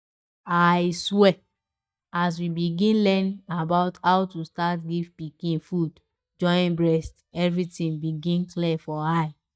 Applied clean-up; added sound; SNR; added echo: neural mask model DeepFilterNet 3.